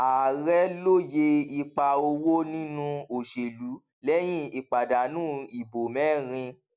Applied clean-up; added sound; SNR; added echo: none; none; none; none.